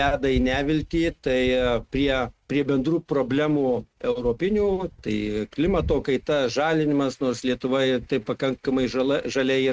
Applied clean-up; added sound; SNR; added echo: neural mask model RNNoise.